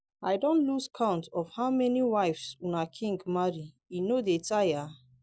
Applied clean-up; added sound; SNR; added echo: none; none; none; none.